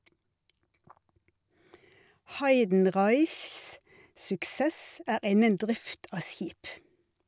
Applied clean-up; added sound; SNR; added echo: none; none; none; none.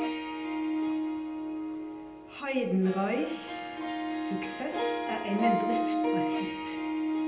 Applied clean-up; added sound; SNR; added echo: none; Harp; -2 dB; reverberation time 0.7 s.